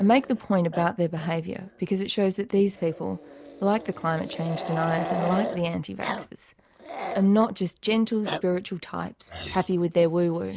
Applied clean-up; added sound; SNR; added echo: none; Growling; 11 dB; none.